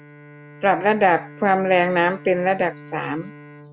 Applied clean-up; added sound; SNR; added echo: none; Bowed string instrument; 20 dB; none.